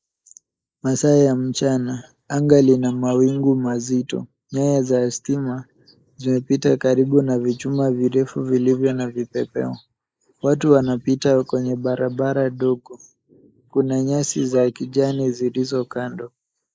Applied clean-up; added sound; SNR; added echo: neural mask model Resemble Enhance denoiser.